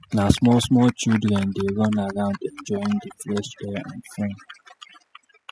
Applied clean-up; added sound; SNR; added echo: classical method spectral subtraction.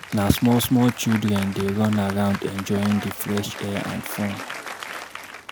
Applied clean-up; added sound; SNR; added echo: none; Applause; 11 dB; none.